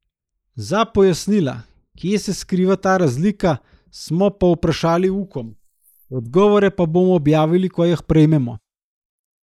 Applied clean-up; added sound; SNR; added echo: neural mask model Resemble Enhance denoiser.